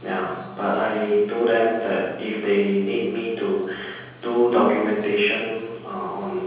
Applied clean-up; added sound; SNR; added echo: none; none; none; reverberation time 1.3 s.